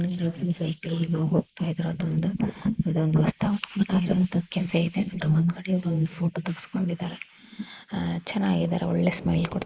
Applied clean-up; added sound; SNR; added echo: neural mask model Resemble Enhance denoiser.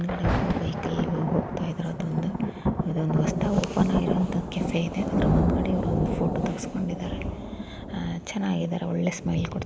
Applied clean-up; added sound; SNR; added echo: none; Thunder; 0 dB; none.